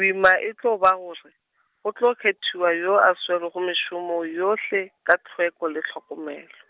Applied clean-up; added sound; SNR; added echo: none; none; none; none.